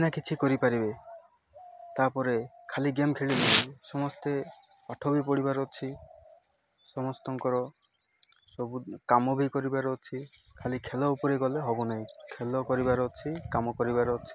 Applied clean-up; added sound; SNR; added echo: none; Domestic sounds, home sounds; 4 dB; none.